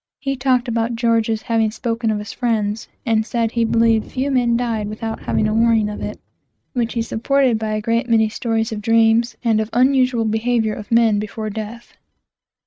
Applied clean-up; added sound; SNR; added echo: neural mask model RNNoise.